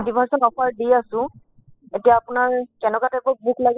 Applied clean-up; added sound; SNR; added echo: classical method spectral subtraction.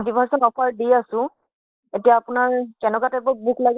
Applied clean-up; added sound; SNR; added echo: neural mask model Resemble Enhance denoiser.